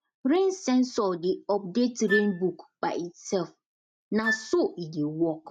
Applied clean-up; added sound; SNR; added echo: neural mask model RNNoise.